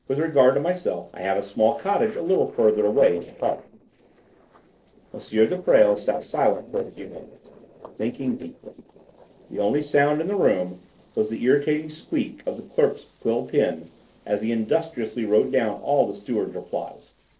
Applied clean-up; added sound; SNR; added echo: neural separator model SepFormer DNS4.